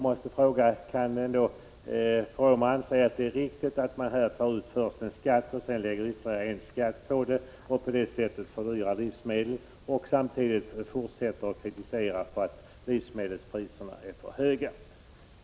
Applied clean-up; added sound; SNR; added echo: none; none; none; none.